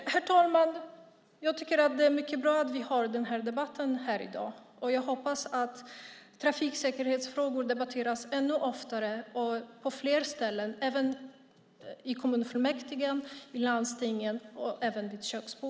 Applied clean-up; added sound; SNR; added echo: none; none; none; none.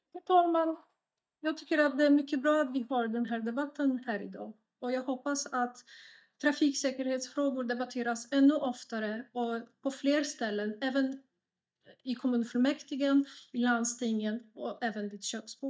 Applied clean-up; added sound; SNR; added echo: neural mask model DeepFilterNet 3.